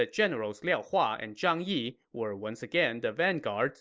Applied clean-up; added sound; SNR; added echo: none; none; none; none.